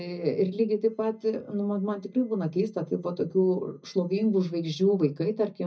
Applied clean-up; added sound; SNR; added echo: neural mask model DeepFilterNet 3.